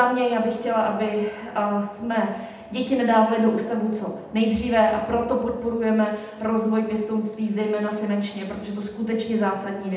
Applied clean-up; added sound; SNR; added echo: none; none; none; reverberation time 0.8 s.